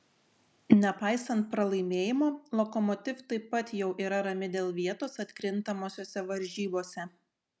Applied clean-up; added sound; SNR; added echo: none; none; none; none.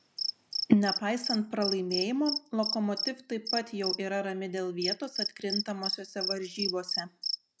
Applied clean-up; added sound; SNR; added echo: none; Cricket; 4 dB; none.